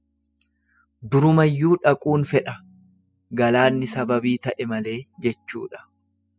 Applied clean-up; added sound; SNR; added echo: classical method spectral subtraction.